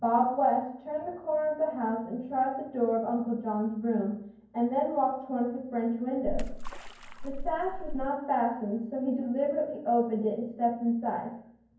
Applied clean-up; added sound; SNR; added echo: none; Splash, splatter; 4 dB; reverberation time 0.9 s.